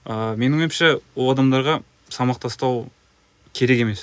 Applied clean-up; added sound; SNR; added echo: none; none; none; none.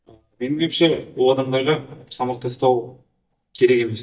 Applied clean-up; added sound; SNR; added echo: neural mask model DeepFilterNet 3.